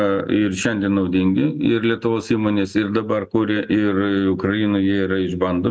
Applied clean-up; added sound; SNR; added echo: none; none; none; none.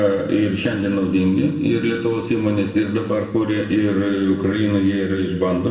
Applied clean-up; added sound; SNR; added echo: none; none; none; reverberation time 1.9 s.